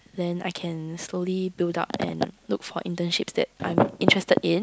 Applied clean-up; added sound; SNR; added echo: none; none; none; none.